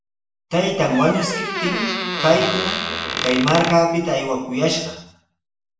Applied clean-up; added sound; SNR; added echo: none; Squeak; 4 dB; reverberation time 0.7 s.